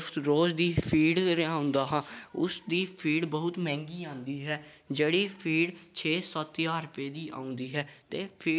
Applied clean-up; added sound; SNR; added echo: none; none; none; none.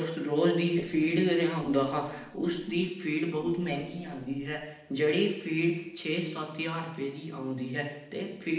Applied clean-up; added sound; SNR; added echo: neural separator model SepFormer DNS4.